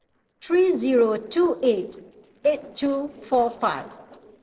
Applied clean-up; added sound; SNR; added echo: neural separator model SepFormer DNS4.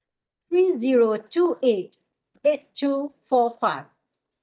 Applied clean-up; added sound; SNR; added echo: neural mask model DeepFilterNet 3.